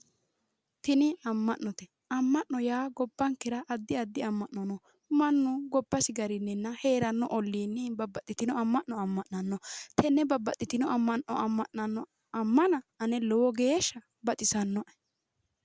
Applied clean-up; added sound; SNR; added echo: none; none; none; none.